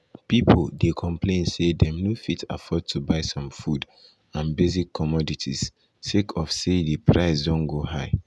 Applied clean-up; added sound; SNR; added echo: none; none; none; none.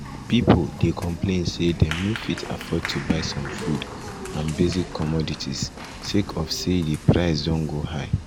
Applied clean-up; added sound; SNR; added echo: none; Applause; 11 dB; none.